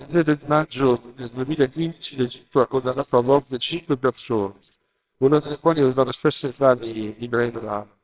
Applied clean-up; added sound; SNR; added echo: neural separator model SepFormer WHAMR!.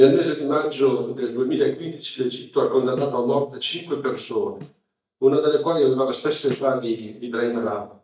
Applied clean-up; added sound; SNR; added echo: neural mask model DeepFilterNet 3.